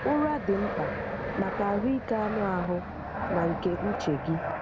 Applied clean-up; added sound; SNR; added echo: none; Fixed-wing aircraft, airplane; 4 dB; none.